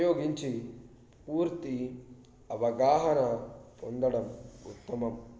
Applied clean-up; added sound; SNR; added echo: none; none; none; none.